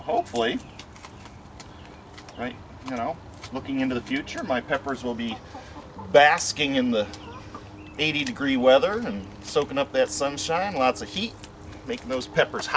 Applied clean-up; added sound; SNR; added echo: none; none; none; none.